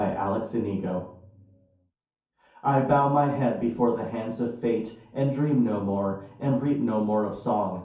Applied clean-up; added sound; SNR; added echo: none; none; none; reverberation time 0.6 s.